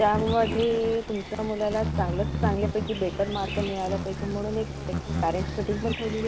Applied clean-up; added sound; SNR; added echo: none; Insect; 3 dB; none.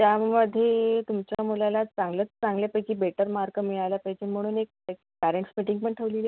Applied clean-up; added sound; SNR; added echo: none; none; none; none.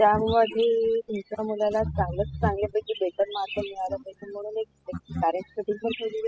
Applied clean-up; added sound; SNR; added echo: classical method spectral subtraction.